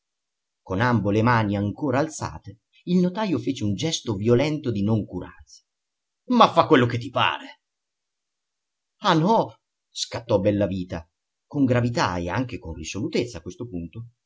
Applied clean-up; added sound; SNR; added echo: none; none; none; none.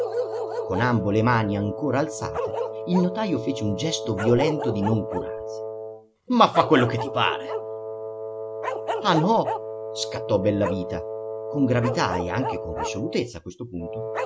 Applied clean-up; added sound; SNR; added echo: none; Wind instrument, woodwind instrument + Bark; 5 dB; none.